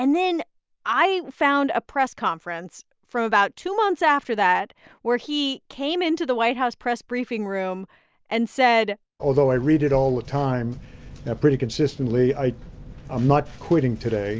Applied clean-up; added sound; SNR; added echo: none; none; none; none.